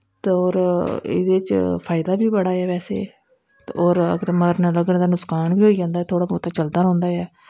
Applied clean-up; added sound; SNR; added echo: none; none; none; none.